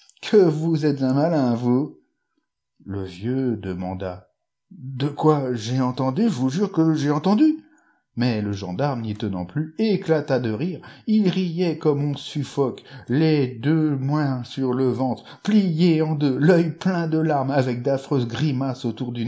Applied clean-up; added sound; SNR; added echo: none; none; none; none.